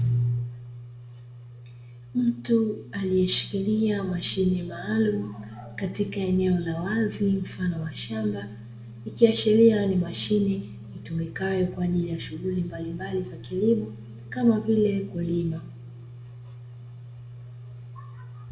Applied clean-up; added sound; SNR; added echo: none; none; none; reverberation time 0.9 s.